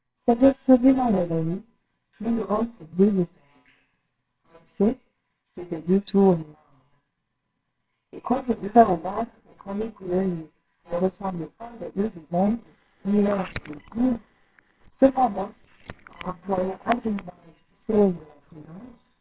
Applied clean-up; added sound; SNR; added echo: neural separator model SepFormer WHAMR!.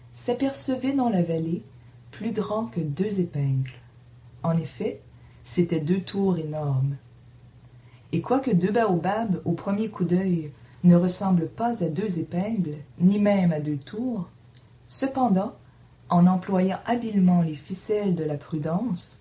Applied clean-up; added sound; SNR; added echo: none; none; none; none.